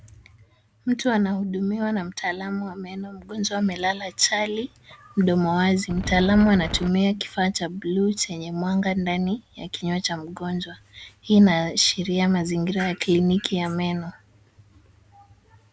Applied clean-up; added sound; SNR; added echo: none; Wind; 7 dB; none.